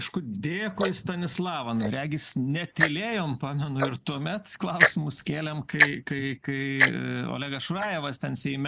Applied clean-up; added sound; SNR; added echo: neural mask model Resemble Enhance denoiser.